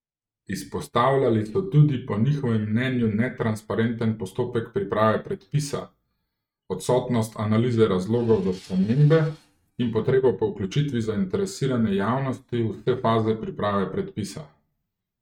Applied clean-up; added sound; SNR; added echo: neural mask model RNNoise.